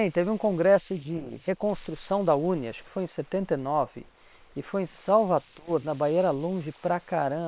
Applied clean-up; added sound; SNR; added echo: neural separator model SepFormer WHAM!.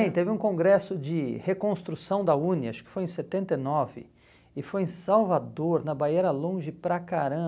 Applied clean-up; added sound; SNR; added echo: none; none; none; none.